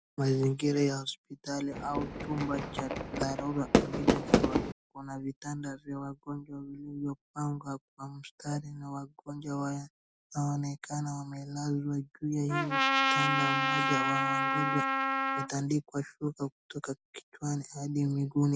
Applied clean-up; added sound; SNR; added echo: none; Fireworks + Trumpet; -5 dB; none.